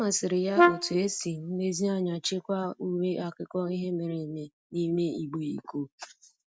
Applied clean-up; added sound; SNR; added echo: none; Brass instrument; -4 dB; none.